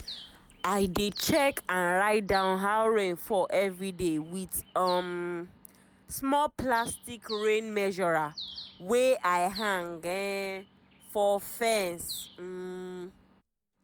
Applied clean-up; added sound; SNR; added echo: none; Bird; 19 dB; none.